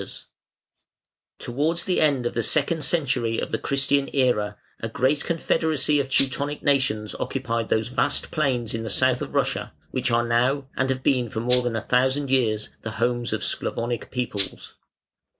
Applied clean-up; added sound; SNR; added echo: none; Rattle (instrument); -3 dB; none.